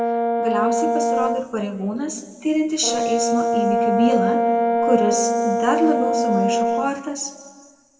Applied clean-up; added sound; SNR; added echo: none; Brass instrument; -2 dB; reverberation time 1.5 s.